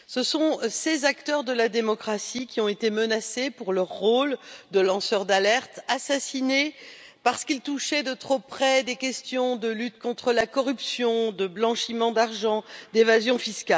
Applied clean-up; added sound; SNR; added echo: none; none; none; none.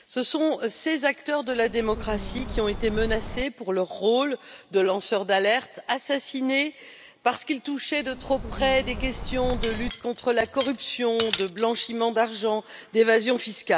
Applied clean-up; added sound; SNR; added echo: none; Cutlery, silverware + Bird; 5 dB; none.